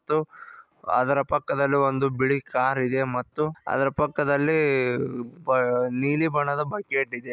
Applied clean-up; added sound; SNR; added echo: none; none; none; none.